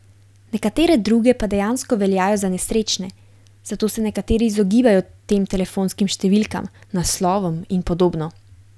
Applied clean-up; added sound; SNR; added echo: none; none; none; none.